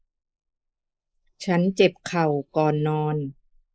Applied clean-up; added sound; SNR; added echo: neural mask model Resemble Enhance denoiser.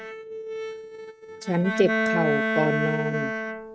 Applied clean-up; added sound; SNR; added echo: neural mask model RNNoise.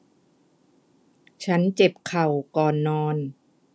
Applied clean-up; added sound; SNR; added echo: none; none; none; none.